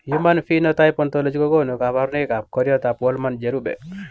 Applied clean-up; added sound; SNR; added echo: none; none; none; none.